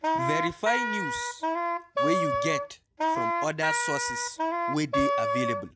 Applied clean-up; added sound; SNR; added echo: none; Wind instrument, woodwind instrument; -4 dB; none.